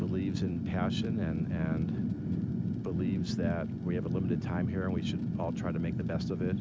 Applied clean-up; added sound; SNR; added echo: none; Fire; -3 dB; none.